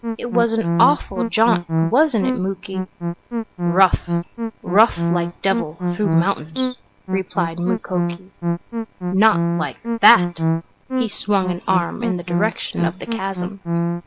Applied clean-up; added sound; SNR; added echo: none; Musical instrument; 2 dB; none.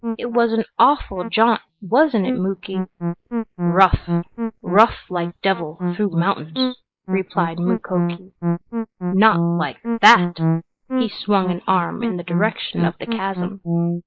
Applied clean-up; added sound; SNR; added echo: neural mask model Resemble Enhance denoiser.